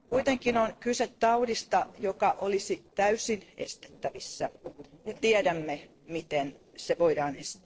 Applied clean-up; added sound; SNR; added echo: neural separator model SepFormer DNS4.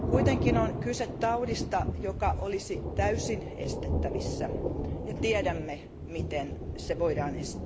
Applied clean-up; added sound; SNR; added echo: none; Thunder; -1 dB; none.